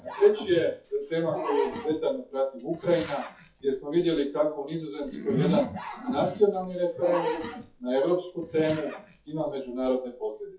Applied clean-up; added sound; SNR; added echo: classical method WPE with log-MMSE.